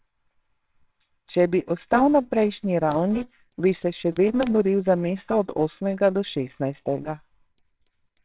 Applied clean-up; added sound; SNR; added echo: neural separator model SepFormer WHAMR!.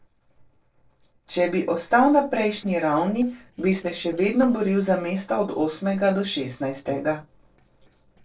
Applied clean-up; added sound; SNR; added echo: neural separator model SepFormer DNS4.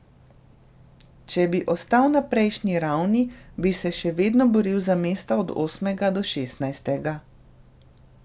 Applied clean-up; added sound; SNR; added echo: none; none; none; none.